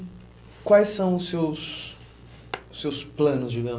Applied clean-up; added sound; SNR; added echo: none; none; none; none.